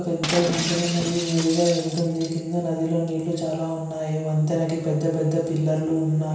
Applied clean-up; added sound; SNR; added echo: none; Shatter; 9 dB; reverberation time 0.9 s.